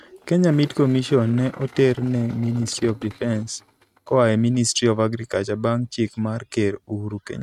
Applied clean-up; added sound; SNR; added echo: neural mask model RNNoise.